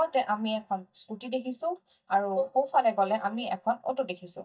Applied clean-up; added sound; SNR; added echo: neural mask model DeepFilterNet 3.